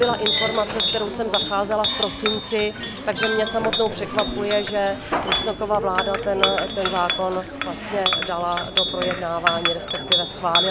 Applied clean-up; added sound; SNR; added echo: none; Chink, clink; 0 dB; none.